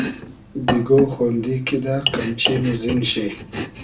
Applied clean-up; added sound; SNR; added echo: none; Domestic sounds, home sounds; 6 dB; reverberation time 0.2 s.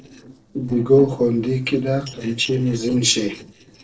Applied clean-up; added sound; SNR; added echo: neural separator model SepFormer DNS4.